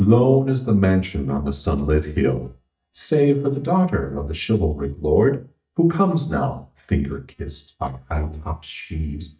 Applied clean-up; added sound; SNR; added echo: neural mask model DeepFilterNet 3.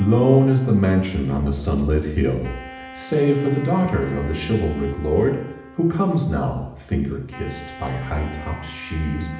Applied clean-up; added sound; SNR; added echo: none; Wind instrument, woodwind instrument; 19 dB; reverberation time 0.8 s.